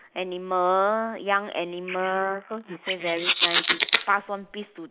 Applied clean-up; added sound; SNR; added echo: neural mask model Resemble Enhance denoiser.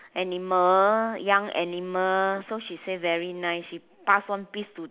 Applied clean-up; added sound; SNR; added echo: none; none; none; none.